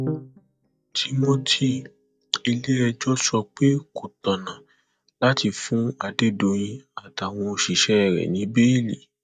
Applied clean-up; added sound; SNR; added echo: neural mask model DeepFilterNet 3.